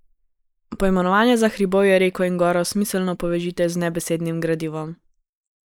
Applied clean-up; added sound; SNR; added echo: neural mask model Resemble Enhance denoiser.